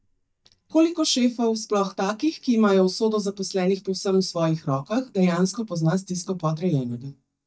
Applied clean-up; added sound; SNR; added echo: neural mask model DeepFilterNet 3.